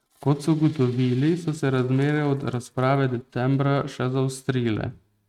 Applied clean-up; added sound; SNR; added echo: neural mask model RNNoise.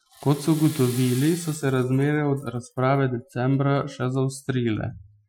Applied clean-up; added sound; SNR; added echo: classical method Wiener filter.